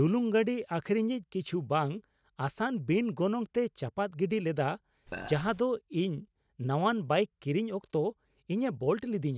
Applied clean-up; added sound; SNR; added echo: none; Burping, eructation; 11 dB; none.